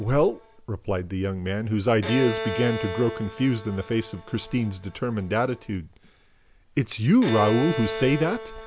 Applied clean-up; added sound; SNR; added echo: none; Bowed string instrument; 10 dB; none.